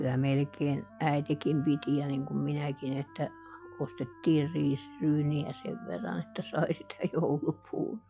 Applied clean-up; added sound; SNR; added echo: classical method log-MMSE.